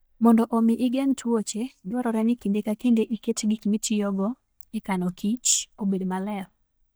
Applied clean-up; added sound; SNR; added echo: neural mask model DeepFilterNet 3.